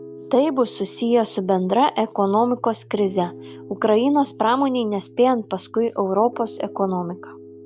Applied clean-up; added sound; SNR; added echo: none; Piano; 20 dB; none.